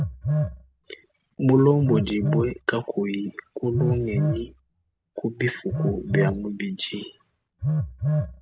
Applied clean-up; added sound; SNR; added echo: none; Telephone; 2 dB; none.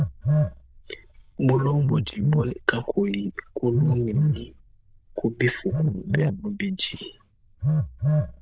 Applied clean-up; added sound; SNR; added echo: neural diffusion model UNIVERSE++.